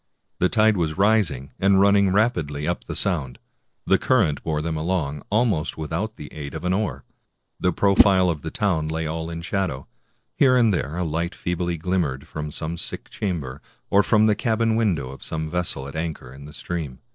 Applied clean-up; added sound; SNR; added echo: neural separator model SepFormer DNS4.